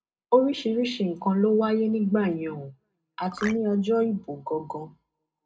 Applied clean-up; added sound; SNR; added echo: none; Marimba, xylophone; 9 dB; reverberation time 0.2 s.